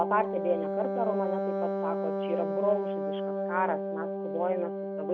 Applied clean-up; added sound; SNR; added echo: none; Wind instrument, woodwind instrument; 0 dB; none.